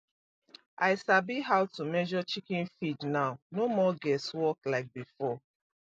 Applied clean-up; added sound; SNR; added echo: none; none; none; none.